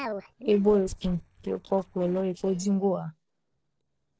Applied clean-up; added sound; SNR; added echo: neural separator model SepFormer DNS4.